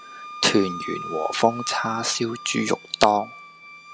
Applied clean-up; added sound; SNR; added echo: none; Wind instrument, woodwind instrument; 12 dB; none.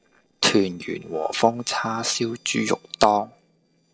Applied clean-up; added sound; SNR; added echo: neural separator model SepFormer DNS4.